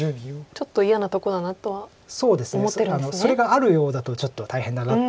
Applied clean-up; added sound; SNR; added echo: none; none; none; none.